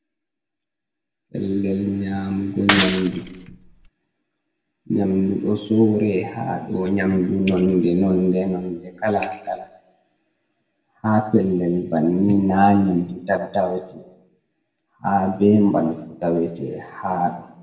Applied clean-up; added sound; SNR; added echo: none; Shatter / Crushing; 3 dB; reverberation time 0.8 s.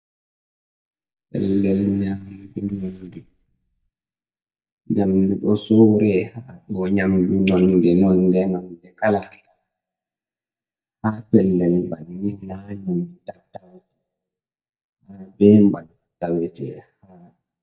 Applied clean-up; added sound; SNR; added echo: neural mask model DeepFilterNet 3.